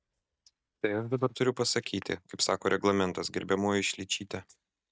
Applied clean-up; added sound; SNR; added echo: neural mask model DeepFilterNet 3.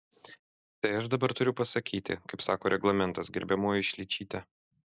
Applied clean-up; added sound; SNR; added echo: none; none; none; none.